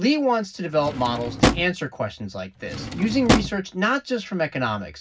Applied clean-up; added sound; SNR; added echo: none; Drawer open or close; 1 dB; reverberation time 0.4 s.